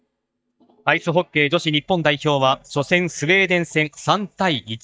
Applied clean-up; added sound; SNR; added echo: neural mask model DeepFilterNet 3.